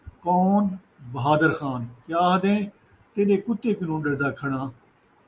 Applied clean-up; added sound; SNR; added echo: none; none; none; none.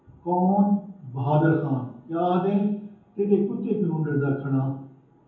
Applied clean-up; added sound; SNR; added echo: none; none; none; reverberation time 0.7 s.